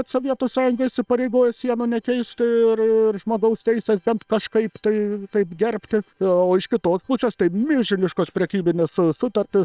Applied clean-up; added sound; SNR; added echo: neural separator model SepFormer WHAM!.